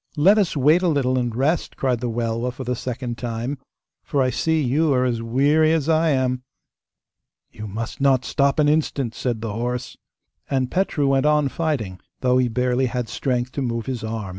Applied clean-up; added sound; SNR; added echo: none; none; none; none.